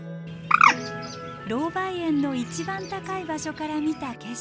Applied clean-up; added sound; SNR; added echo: none; Bird; -1 dB; none.